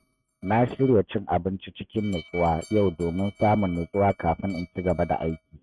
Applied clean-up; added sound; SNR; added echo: neural mask model RNNoise.